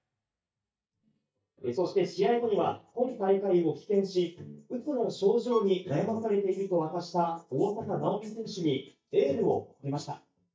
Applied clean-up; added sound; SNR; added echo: neural mask model DeepFilterNet 3.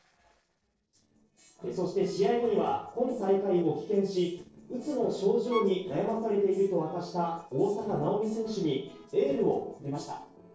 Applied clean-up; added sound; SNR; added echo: neural separator model SepFormer DNS4.